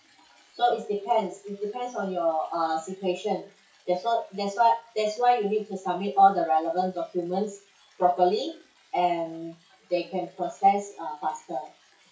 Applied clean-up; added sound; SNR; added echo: classical method WPE with log-MMSE.